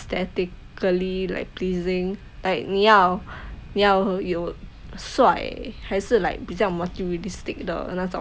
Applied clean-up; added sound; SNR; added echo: none; Wind; 18 dB; none.